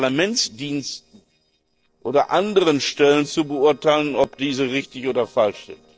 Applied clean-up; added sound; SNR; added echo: neural separator model SepFormer DNS4.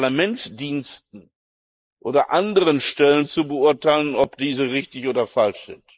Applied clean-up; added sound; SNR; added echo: neural mask model Resemble Enhance denoiser.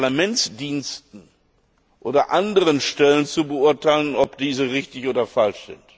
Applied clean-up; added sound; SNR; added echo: none; none; none; none.